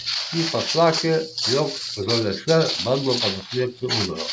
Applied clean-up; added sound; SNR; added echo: none; Walk, footsteps; 5 dB; none.